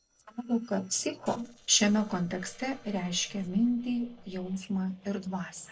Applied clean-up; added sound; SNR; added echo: neural separator model SepFormer DNS4.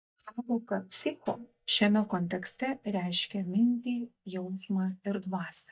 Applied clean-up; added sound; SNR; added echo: neural mask model DeepFilterNet 3.